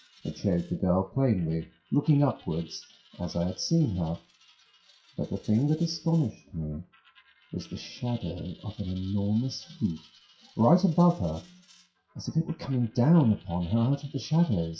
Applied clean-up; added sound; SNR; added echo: classical method WPE with log-MMSE.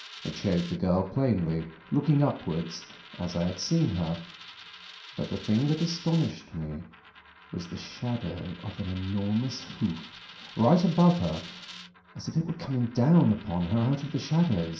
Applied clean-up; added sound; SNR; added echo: none; Coin (dropping); 19 dB; reverberation time 0.5 s.